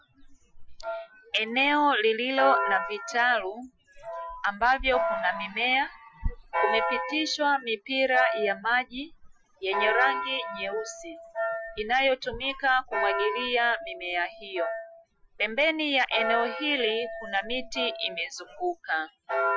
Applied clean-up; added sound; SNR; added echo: classical method Wiener filter.